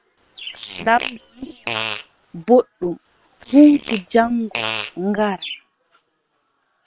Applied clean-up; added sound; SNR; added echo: neural separator model SepFormer WHAM!.